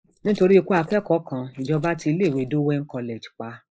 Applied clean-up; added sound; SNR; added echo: neural mask model Resemble Enhance denoiser.